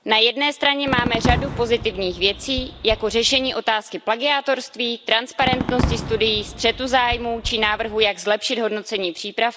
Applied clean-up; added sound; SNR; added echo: none; Fireworks; 9 dB; none.